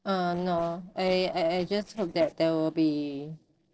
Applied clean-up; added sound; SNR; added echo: neural separator model SepFormer DNS4.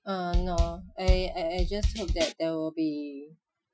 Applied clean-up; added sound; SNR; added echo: classical method Wiener filter.